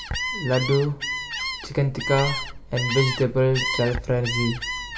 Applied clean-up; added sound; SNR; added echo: none; Gull, seagull; 5 dB; reverberation time 0.5 s.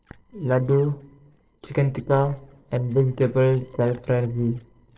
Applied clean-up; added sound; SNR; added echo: neural separator model SepFormer DNS4.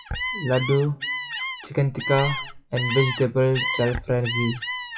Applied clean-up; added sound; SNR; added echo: classical method WPE with log-MMSE.